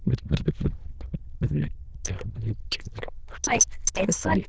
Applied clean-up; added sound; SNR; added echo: neural diffusion model UNIVERSE++.